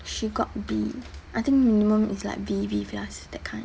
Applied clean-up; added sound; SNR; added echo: none; none; none; none.